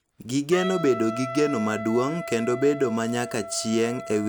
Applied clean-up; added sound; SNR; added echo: none; Wind instrument, woodwind instrument; 10 dB; none.